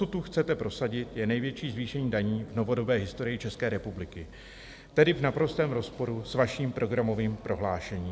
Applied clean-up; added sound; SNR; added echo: none; none; none; none.